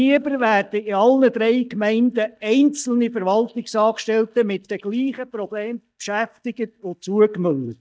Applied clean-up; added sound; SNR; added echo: neural mask model DeepFilterNet 3.